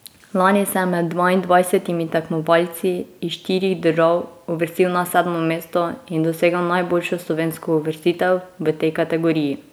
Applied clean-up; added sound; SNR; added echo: none; none; none; none.